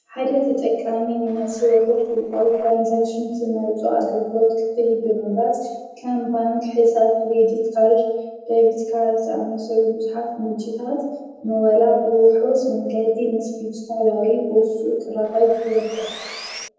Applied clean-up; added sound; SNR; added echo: neural separator model SepFormer DNS4.